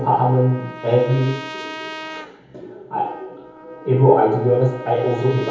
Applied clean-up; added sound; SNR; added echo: none; Trumpet; 16 dB; reverberation time 2.2 s.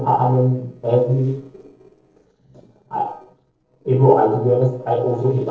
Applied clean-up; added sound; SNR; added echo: neural separator model SepFormer DNS4.